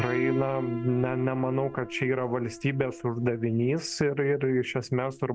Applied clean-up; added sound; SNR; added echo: none; Piano; 12 dB; none.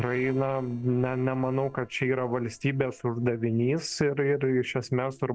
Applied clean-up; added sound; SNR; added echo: neural separator model SepFormer DNS4.